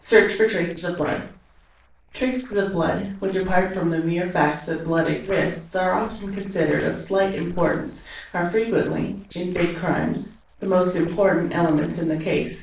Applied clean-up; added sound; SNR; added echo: neural separator model SepFormer DNS4.